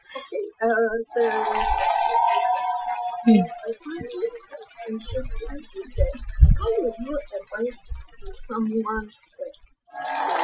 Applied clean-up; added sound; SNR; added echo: classical method Wiener filter.